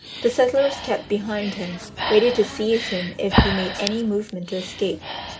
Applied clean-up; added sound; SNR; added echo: none; Breathing; 5 dB; reverberation time 0.2 s.